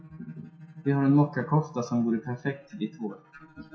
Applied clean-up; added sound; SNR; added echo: classical method WPE with log-MMSE.